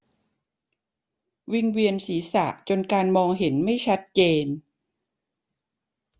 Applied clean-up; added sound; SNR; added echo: none; none; none; none.